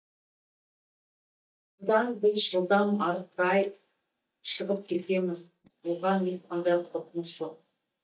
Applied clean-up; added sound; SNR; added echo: neural mask model DeepFilterNet 3.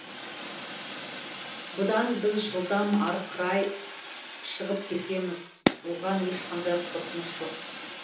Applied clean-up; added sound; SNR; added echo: none; Fire; 6 dB; reverberation time 1.2 s.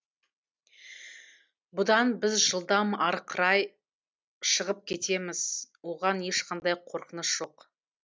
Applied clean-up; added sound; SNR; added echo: none; none; none; none.